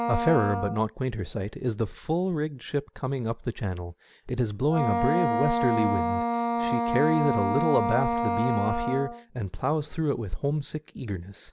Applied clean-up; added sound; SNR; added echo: none; Wind instrument, woodwind instrument; 2 dB; none.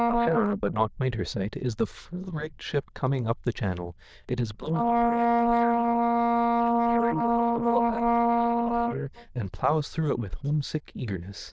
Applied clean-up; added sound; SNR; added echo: neural diffusion model UNIVERSE++.